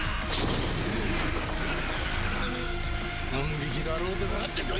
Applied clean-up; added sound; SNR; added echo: none; Purr; 3 dB; none.